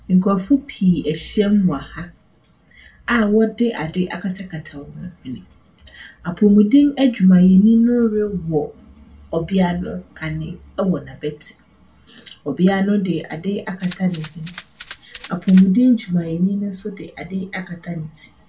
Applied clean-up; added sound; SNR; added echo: none; Rattle (instrument); 14 dB; reverberation time 0.2 s.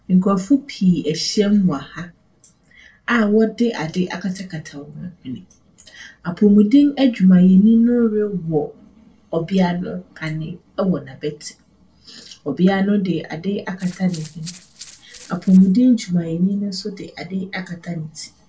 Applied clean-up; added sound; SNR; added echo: neural separator model SepFormer DNS4.